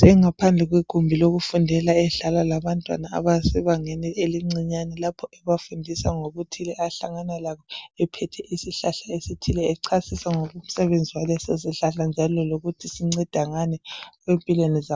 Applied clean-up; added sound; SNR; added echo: none; none; none; none.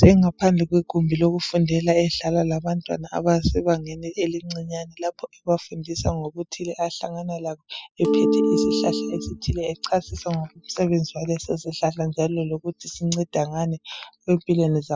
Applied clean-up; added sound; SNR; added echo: classical method spectral subtraction.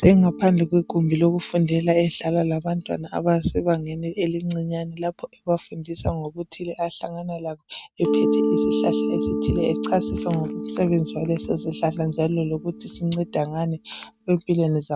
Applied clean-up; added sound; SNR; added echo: neural mask model RNNoise.